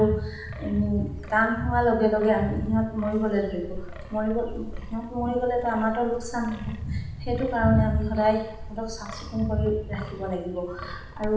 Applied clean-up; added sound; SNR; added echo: none; Wind; 13 dB; reverberation time 0.9 s.